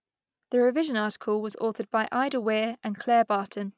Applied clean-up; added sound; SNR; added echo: none; none; none; none.